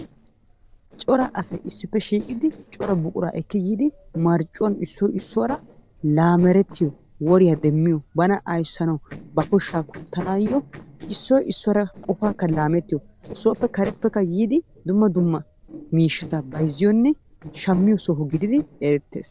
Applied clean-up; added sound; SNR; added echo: neural separator model SepFormer DNS4.